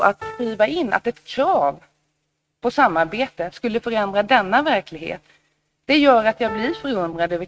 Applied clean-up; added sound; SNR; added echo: neural mask model RNNoise.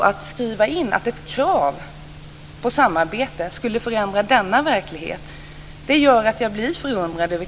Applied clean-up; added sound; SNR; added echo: none; none; none; none.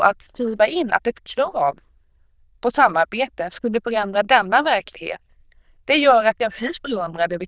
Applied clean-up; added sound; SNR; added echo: neural diffusion model UNIVERSE++.